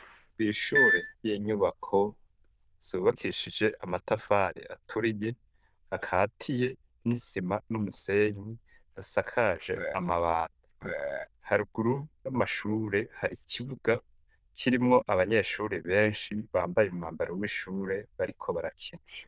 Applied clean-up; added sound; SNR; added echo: neural diffusion model UNIVERSE++.